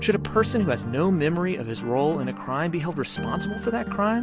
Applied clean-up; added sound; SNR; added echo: none; none; none; none.